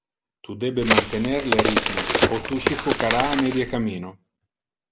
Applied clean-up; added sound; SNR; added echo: none; Crack; -3 dB; none.